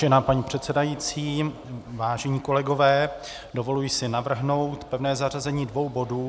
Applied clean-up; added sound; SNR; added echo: none; none; none; none.